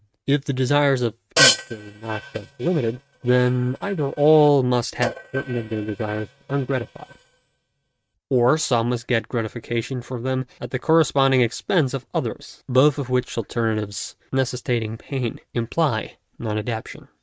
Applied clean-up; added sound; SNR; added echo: neural mask model RNNoise.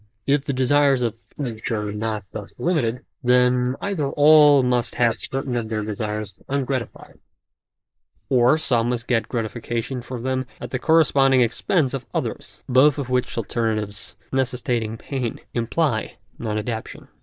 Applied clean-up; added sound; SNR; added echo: neural mask model Resemble Enhance denoiser.